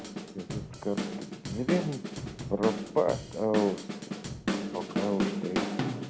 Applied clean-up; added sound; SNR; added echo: none; Drum / Drum kit; 1 dB; none.